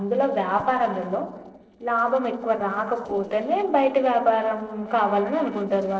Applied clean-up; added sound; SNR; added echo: neural separator model SepFormer DNS4.